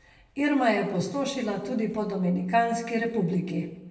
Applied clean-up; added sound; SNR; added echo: none; none; none; reverberation time 0.6 s.